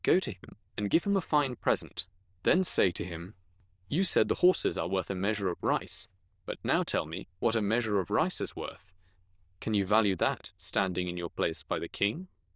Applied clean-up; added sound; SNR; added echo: neural diffusion model UNIVERSE++.